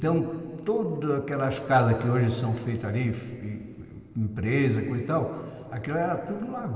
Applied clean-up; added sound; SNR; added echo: none; none; none; reverberation time 2.9 s.